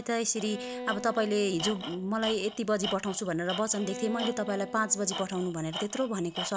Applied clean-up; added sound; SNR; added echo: none; Tools + Bowed string instrument; 9 dB; none.